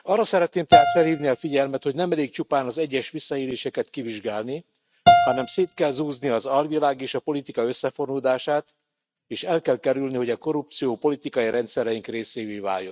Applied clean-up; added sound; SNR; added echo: neural mask model RNNoise.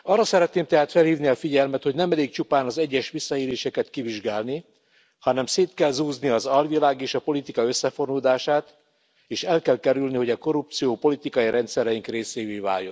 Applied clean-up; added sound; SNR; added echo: none; none; none; none.